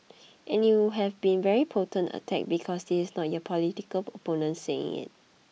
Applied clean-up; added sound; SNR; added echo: none; none; none; none.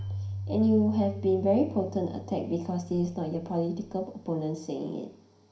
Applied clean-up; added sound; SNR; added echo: none; Keyboard (musical); 11 dB; reverberation time 0.5 s.